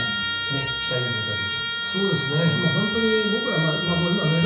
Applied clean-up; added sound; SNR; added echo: none; Trumpet; 1 dB; reverberation time 0.6 s.